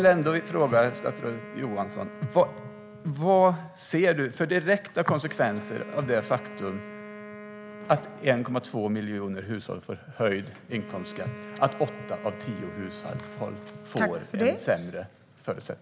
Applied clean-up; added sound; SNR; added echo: none; Wind instrument, woodwind instrument; 16 dB; none.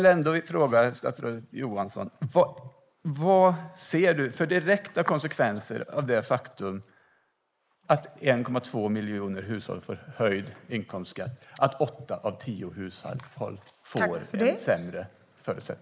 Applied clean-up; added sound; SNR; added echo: neural mask model Resemble Enhance denoiser.